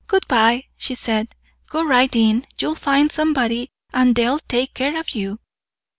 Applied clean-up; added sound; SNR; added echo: none; none; none; none.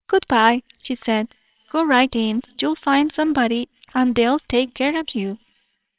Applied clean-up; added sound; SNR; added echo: neural separator model SepFormer WHAMR!.